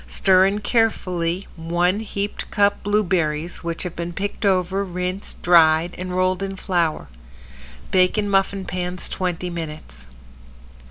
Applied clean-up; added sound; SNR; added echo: none; none; none; none.